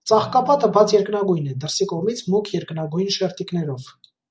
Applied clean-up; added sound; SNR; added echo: none; Organ; 15 dB; none.